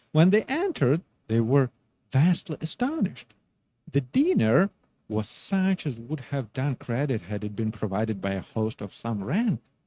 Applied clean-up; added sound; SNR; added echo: neural mask model RNNoise.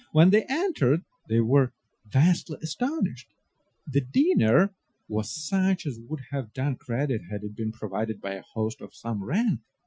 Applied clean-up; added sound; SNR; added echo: classical method Wiener filter.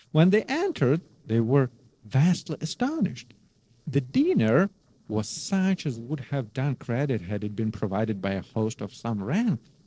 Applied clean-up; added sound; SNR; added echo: neural separator model SepFormer DNS4.